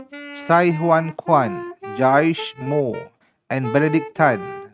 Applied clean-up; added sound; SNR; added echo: neural mask model RNNoise.